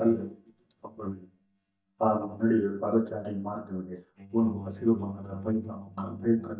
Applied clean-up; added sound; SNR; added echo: neural mask model DeepFilterNet 3.